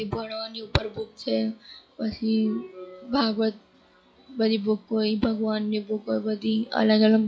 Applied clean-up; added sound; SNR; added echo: classical method log-MMSE.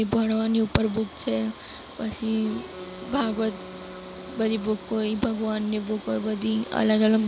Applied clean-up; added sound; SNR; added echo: none; Wind instrument, woodwind instrument; 17 dB; none.